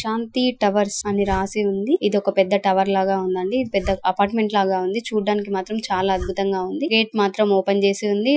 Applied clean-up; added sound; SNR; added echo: classical method Wiener filter.